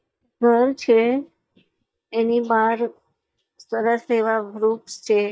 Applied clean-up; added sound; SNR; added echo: neural mask model DeepFilterNet 3.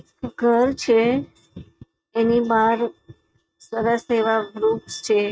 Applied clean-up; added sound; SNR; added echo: neural mask model RNNoise.